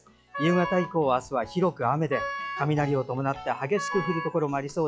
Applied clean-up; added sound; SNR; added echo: classical method log-MMSE.